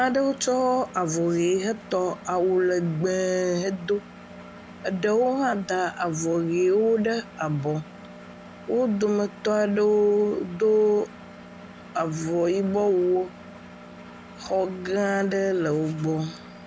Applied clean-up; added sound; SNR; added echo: none; Engine; 18 dB; none.